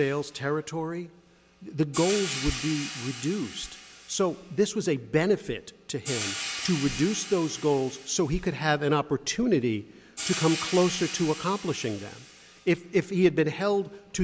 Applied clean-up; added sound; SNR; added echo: none; Hi-hat; 12 dB; none.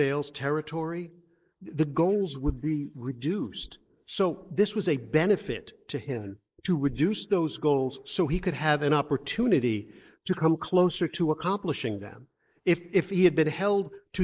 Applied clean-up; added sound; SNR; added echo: neural mask model Resemble Enhance denoiser.